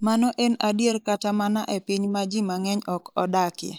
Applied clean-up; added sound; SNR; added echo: neural mask model Resemble Enhance denoiser.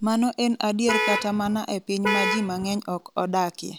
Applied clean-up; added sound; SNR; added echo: none; Vehicle horn, car horn, honking; 2 dB; none.